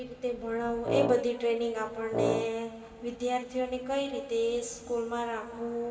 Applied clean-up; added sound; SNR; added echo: none; Wind instrument, woodwind instrument; 0 dB; reverberation time 2.7 s.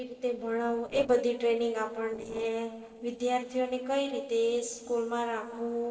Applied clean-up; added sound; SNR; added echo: neural separator model SepFormer DNS4.